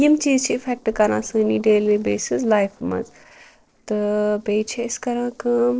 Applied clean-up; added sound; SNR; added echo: neural separator model SepFormer DNS4.